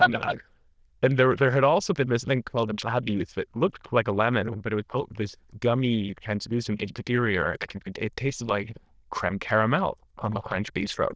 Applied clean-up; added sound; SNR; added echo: neural diffusion model UNIVERSE++.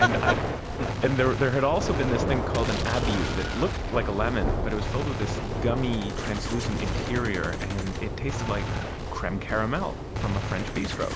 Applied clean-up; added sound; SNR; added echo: none; Gunshot, gunfire + Thunder / Rain; 0 dB; none.